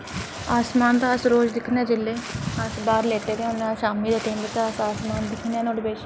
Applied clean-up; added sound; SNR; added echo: none; Water / Splash, splatter; 17 dB; none.